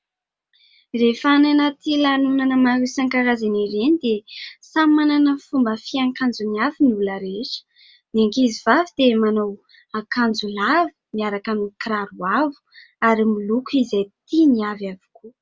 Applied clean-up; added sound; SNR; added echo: none; none; none; none.